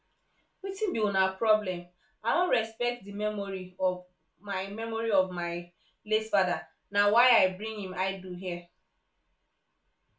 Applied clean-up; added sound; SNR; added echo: none; none; none; reverberation time 0.3 s.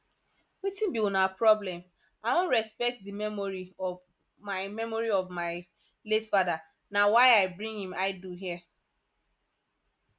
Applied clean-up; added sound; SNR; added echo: none; none; none; none.